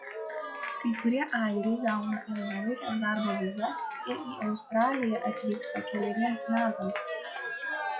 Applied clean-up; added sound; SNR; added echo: classical method log-MMSE.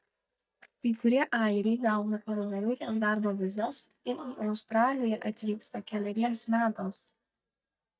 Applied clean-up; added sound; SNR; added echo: neural mask model DeepFilterNet 3.